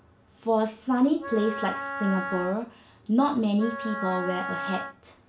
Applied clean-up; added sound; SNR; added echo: none; Wind instrument, woodwind instrument; 7 dB; reverberation time 0.3 s.